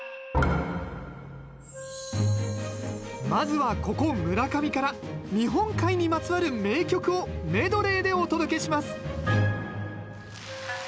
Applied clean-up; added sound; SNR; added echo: none; Wind instrument, woodwind instrument; 16 dB; none.